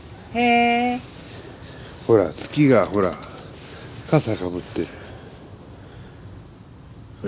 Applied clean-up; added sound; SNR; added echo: none; none; none; none.